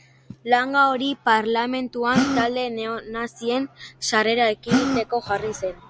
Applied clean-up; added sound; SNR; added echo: none; Gasp; 4 dB; none.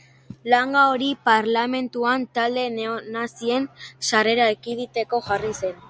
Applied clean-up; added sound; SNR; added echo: none; none; none; none.